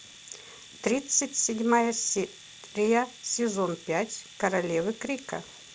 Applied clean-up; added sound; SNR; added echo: none; Domestic sounds, home sounds; 20 dB; none.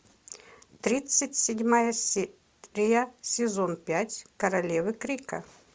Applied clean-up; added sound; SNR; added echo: none; none; none; none.